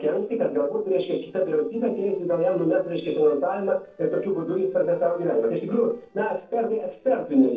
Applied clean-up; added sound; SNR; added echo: neural separator model SepFormer DNS4.